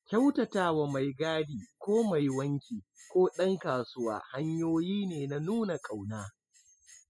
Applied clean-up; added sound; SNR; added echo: classical method spectral subtraction.